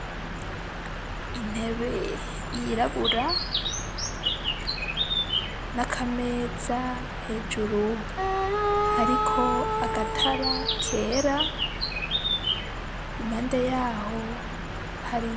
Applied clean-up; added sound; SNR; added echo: none; Wind instrument, woodwind instrument + Bird; -2 dB; none.